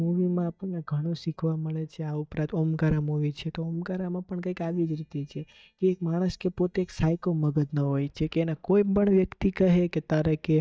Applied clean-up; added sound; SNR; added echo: neural mask model DeepFilterNet 3.